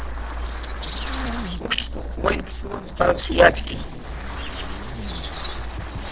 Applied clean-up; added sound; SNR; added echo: neural separator model SepFormer DNS4.